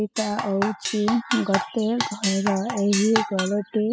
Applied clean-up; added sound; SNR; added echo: classical method spectral subtraction.